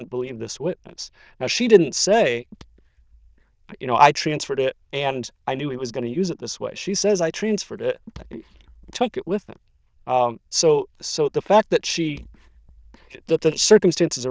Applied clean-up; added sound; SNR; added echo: neural diffusion model UNIVERSE++.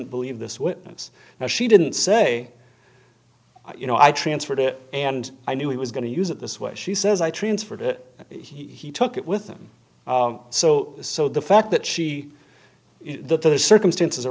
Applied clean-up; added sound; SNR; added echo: none; none; none; none.